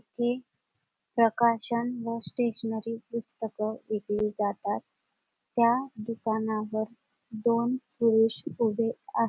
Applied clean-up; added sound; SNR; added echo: none; none; none; none.